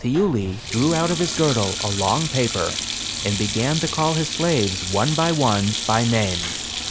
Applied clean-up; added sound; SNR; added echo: none; Sink (filling or washing); 5 dB; none.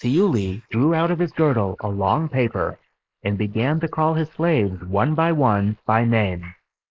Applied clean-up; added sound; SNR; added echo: neural mask model Resemble Enhance denoiser.